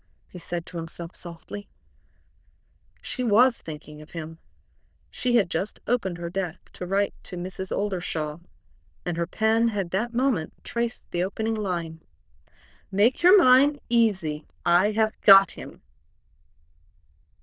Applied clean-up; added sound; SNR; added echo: neural diffusion model UNIVERSE++.